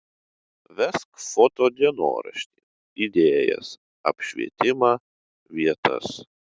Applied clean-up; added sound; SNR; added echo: none; none; none; none.